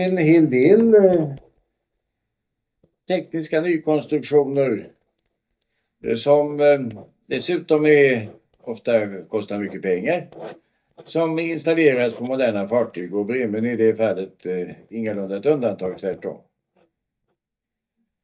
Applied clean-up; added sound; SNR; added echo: neural mask model DeepFilterNet 3.